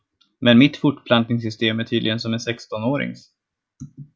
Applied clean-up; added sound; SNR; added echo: none; none; none; none.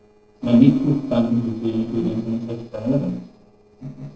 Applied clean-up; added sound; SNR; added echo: neural separator model SepFormer DNS4.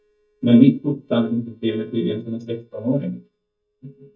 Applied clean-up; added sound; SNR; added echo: neural mask model DeepFilterNet 3.